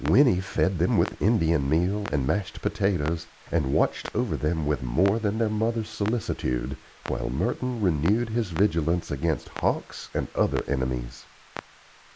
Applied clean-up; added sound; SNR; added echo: none; Clock; 19 dB; none.